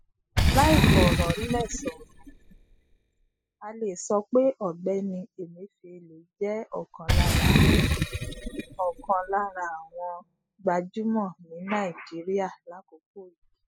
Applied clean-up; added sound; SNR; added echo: classical method spectral subtraction.